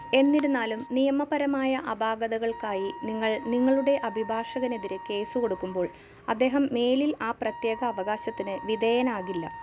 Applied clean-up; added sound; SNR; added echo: none; Wind instrument, woodwind instrument; 15 dB; none.